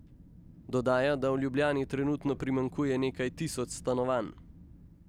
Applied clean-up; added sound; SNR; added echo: none; Wind + Tap; 18 dB; none.